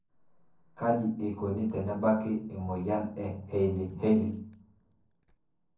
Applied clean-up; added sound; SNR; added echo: neural separator model SepFormer DNS4.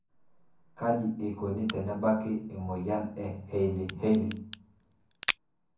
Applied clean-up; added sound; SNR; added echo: none; Crack; 6 dB; reverberation time 0.6 s.